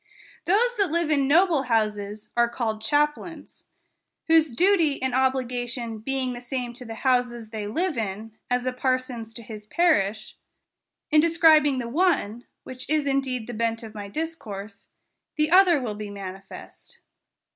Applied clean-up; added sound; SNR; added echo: none; none; none; none.